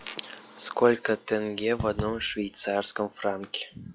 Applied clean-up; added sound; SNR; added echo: classical method log-MMSE.